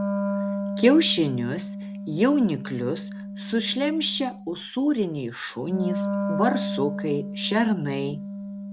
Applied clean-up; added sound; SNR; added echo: none; Wind instrument, woodwind instrument; 7 dB; none.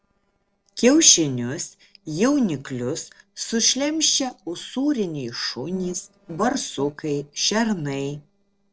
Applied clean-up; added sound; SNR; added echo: neural separator model SepFormer DNS4.